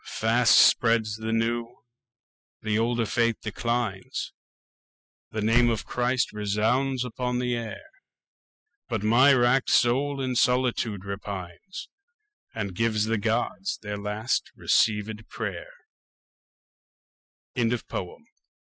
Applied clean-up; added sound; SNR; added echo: classical method spectral subtraction.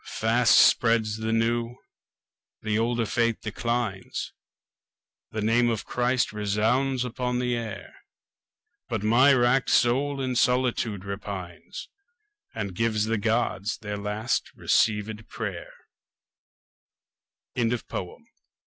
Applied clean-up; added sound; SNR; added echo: none; none; none; none.